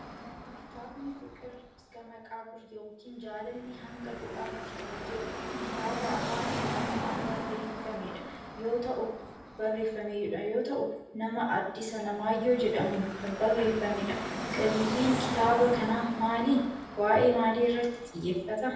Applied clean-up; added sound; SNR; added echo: none; Car passing by / Traffic noise, roadway noise; 7 dB; reverberation time 0.9 s.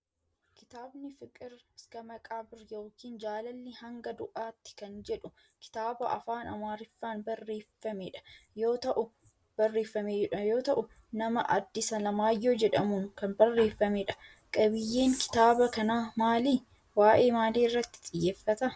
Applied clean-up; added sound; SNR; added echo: none; none; none; none.